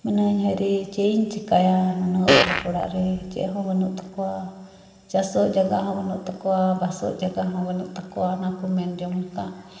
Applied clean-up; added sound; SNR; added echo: none; Fart; -2 dB; reverberation time 2.9 s.